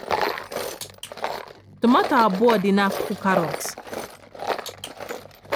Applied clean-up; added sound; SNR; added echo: none; Tools; 6 dB; none.